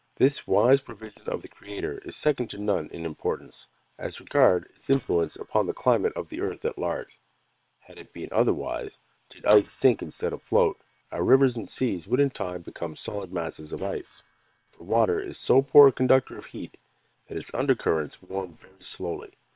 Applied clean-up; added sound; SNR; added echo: neural separator model SepFormer WHAM!.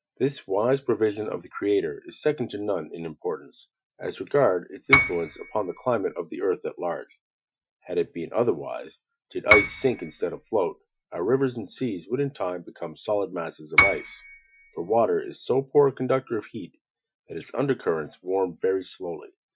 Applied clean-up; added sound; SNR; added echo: classical method Wiener filter.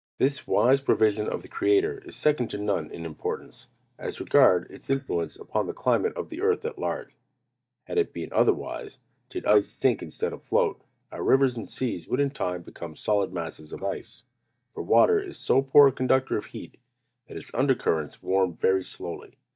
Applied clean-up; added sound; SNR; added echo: neural mask model DeepFilterNet 3.